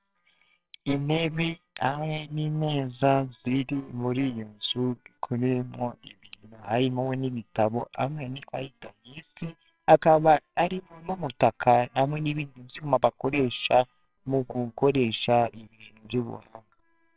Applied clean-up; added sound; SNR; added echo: neural separator model SepFormer WHAMR!.